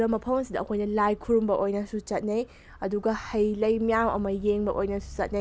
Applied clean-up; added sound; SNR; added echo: none; none; none; none.